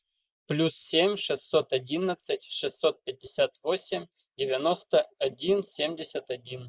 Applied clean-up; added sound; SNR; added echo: neural mask model Resemble Enhance denoiser.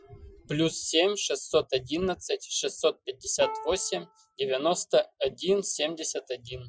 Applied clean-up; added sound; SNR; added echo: classical method Wiener filter.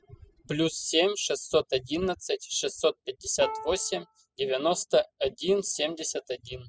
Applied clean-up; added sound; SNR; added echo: classical method spectral subtraction.